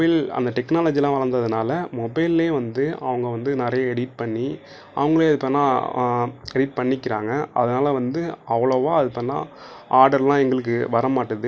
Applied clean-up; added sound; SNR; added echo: none; none; none; none.